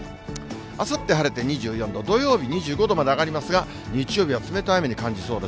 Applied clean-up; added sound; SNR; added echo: none; none; none; none.